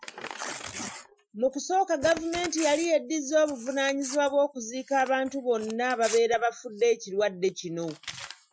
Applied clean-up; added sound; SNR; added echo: classical method Wiener filter.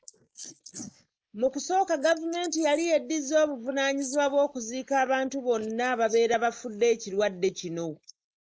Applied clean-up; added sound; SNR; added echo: neural mask model Resemble Enhance denoiser.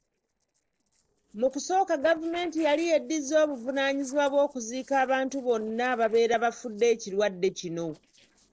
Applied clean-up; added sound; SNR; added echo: neural separator model SepFormer DNS4.